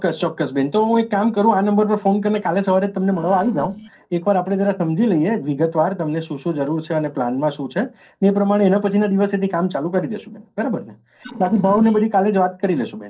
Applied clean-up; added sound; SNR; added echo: neural separator model SepFormer DNS4.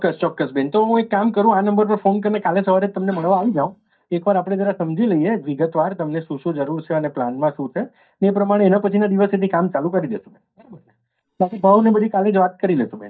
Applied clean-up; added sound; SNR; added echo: neural mask model DeepFilterNet 3.